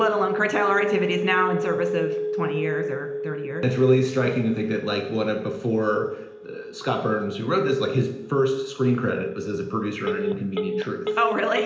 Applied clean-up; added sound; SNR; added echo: none; Telephone; 6 dB; reverberation time 0.9 s.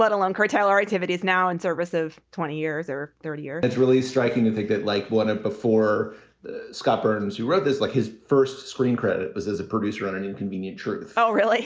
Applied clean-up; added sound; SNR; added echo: none; none; none; none.